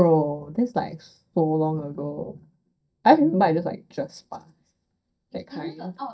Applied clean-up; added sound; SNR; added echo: neural mask model DeepFilterNet 3.